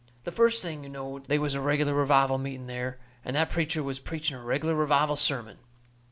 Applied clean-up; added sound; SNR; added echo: none; none; none; none.